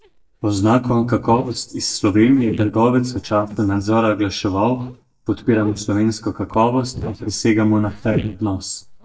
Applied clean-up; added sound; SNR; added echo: neural mask model DeepFilterNet 3.